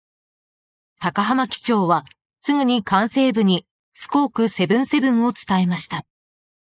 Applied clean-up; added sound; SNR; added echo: neural mask model Resemble Enhance denoiser.